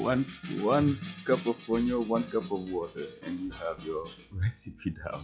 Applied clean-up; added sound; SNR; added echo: classical method log-MMSE.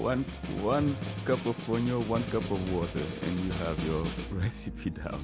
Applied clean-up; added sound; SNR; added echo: none; Piano + Snare drum; 5 dB; none.